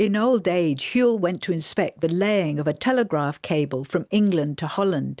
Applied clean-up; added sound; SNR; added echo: none; none; none; none.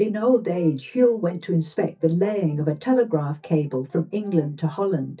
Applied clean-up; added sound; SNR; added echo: neural mask model DeepFilterNet 3.